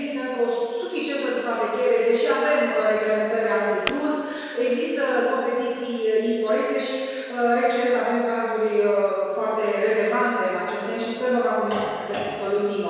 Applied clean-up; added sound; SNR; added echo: none; Tap / Glass; 11 dB; reverberation time 1.9 s.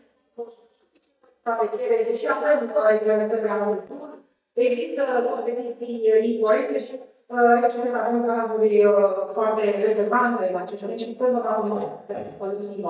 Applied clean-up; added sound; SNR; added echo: neural mask model DeepFilterNet 3.